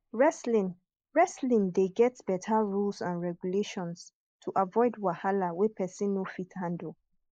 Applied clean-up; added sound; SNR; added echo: neural mask model Resemble Enhance denoiser.